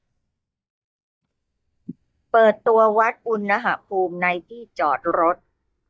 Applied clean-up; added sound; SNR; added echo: neural mask model DeepFilterNet 3.